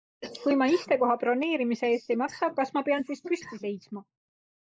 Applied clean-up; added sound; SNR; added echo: neural mask model Resemble Enhance denoiser.